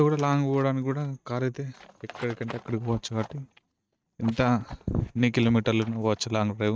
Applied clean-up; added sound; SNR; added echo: neural mask model RNNoise.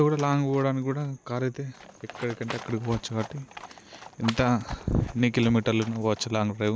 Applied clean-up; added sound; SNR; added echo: none; Livestock, farm animals, working animals; 17 dB; none.